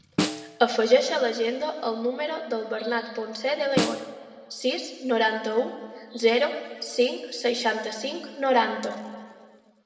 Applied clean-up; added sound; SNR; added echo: none; Snare drum; 8 dB; reverberation time 1.7 s.